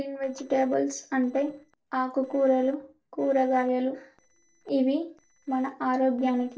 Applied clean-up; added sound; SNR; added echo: neural separator model SepFormer DNS4.